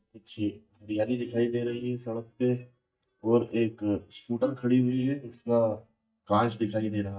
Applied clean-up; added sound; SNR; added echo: neural mask model DeepFilterNet 3.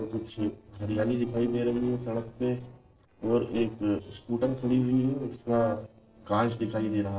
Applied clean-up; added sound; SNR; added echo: neural separator model SepFormer DNS4.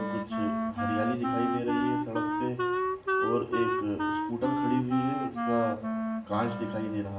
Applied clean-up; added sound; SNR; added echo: none; Wind instrument, woodwind instrument; -2 dB; reverberation time 0.8 s.